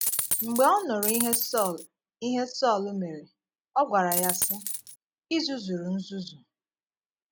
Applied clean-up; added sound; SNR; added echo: none; Coin (dropping); 0 dB; none.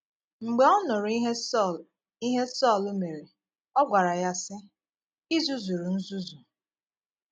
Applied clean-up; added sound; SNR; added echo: none; none; none; none.